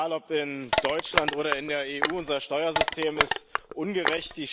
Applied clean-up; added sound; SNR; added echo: none; Crushing; -1 dB; none.